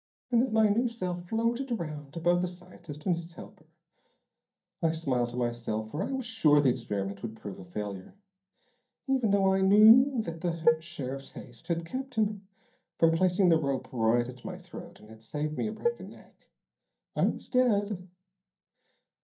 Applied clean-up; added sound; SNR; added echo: neural mask model DeepFilterNet 3.